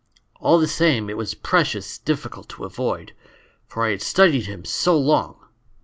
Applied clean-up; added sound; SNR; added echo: none; none; none; none.